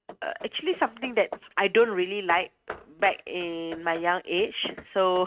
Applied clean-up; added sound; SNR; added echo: neural mask model RNNoise.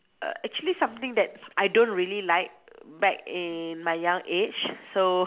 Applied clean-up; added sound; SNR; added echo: none; none; none; none.